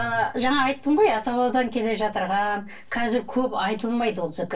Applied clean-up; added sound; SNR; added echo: neural separator model SepFormer DNS4.